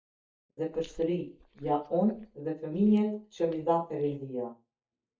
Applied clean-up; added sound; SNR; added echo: neural mask model DeepFilterNet 3.